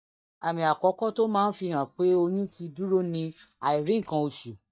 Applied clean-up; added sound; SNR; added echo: neural mask model DeepFilterNet 3.